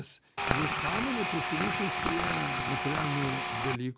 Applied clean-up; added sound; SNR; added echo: none; Tools; -3 dB; none.